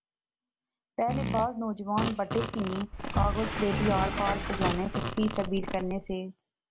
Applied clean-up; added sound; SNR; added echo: none; Fart + Sliding door; 1 dB; none.